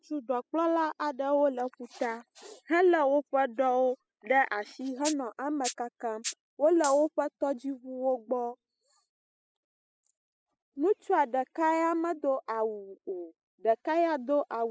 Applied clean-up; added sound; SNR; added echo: classical method spectral subtraction.